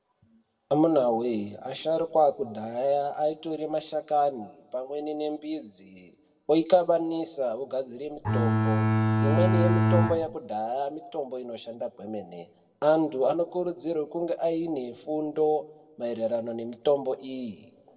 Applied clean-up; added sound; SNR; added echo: none; Bowed string instrument; -5 dB; reverberation time 0.8 s.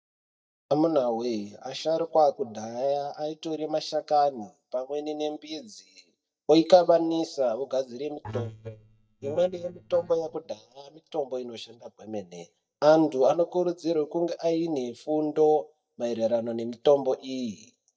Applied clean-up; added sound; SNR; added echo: neural mask model DeepFilterNet 3.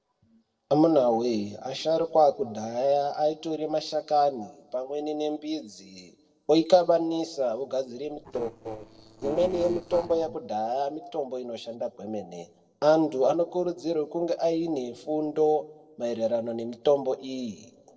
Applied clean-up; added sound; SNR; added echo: neural separator model SepFormer DNS4.